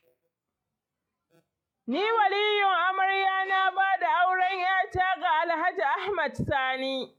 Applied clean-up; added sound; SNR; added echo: classical method log-MMSE.